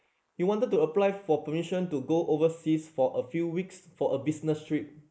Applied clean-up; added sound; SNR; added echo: neural mask model Resemble Enhance denoiser.